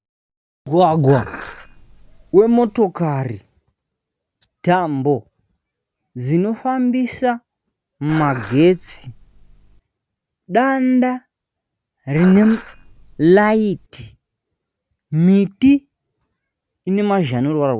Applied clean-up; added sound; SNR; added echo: none; Dishes, pots, and pans; 16 dB; none.